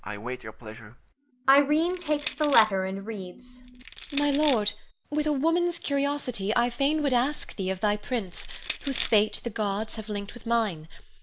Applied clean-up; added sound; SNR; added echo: none; Crushing; 4 dB; none.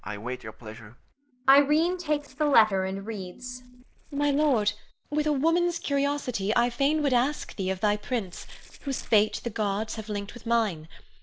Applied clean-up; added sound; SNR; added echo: neural separator model SepFormer DNS4.